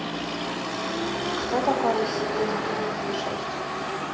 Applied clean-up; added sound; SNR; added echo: none; Motor vehicle (road); -4 dB; reverberation time 2.1 s.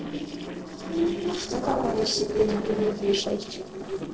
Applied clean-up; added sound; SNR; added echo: neural separator model SepFormer DNS4.